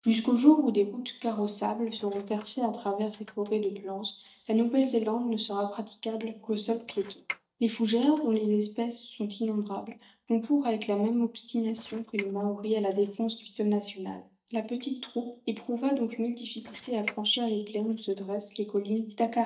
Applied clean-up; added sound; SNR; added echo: neural mask model DeepFilterNet 3.